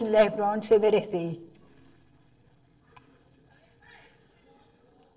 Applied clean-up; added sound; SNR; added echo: neural separator model SepFormer DNS4.